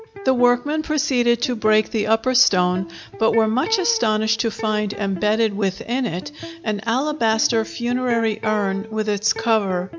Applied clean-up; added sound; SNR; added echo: none; Electric guitar; 15 dB; none.